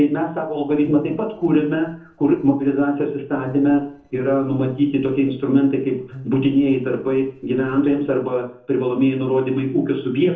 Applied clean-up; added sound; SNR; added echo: neural separator model SepFormer DNS4.